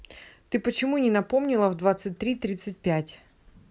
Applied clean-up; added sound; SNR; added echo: none; none; none; none.